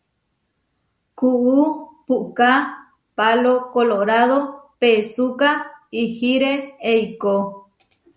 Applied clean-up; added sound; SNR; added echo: none; none; none; none.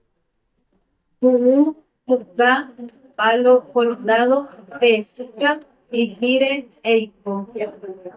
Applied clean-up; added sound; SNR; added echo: neural mask model DeepFilterNet 3.